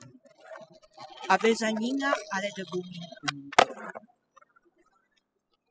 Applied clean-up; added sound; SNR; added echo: classical method spectral subtraction.